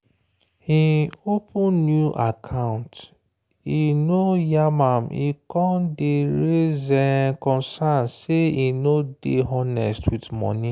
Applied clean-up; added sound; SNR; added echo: none; none; none; none.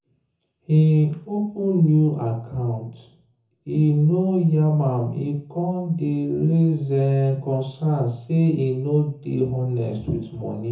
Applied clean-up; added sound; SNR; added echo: none; none; none; reverberation time 0.5 s.